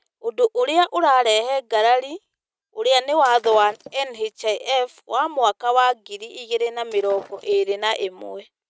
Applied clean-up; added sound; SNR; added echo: neural mask model RNNoise.